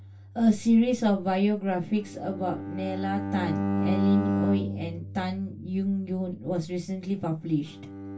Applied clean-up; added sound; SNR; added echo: none; Bowed string instrument; 5 dB; reverberation time 0.2 s.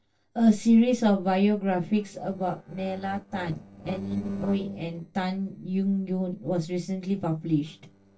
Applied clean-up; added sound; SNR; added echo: neural separator model SepFormer DNS4.